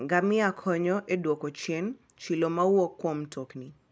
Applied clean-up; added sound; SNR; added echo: none; none; none; none.